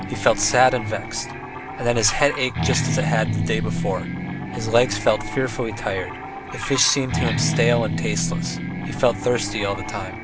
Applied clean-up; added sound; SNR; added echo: none; Guitar; 4 dB; none.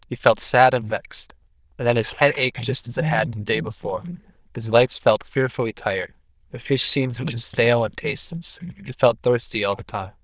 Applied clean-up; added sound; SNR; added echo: neural diffusion model UNIVERSE++.